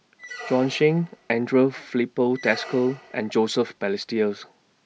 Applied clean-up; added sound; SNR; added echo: none; Squeak; 19 dB; none.